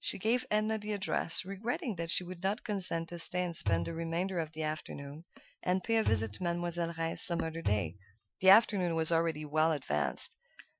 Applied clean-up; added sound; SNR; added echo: classical method Wiener filter.